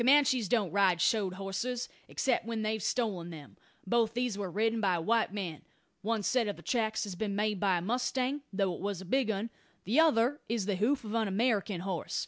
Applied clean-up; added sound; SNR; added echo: none; none; none; none.